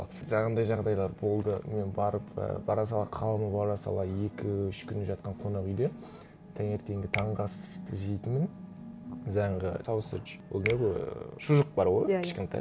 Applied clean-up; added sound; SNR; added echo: none; Finger snapping; 13 dB; none.